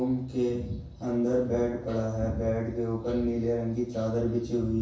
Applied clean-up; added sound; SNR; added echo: none; none; none; reverberation time 0.7 s.